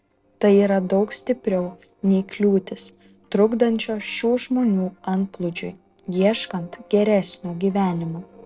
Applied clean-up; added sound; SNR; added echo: neural separator model SepFormer DNS4.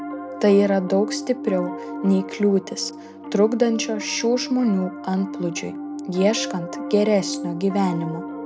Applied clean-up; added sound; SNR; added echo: none; Piano; 9 dB; none.